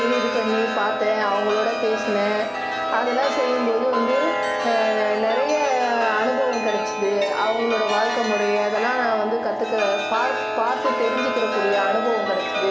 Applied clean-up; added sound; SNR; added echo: none; Chime; 2 dB; none.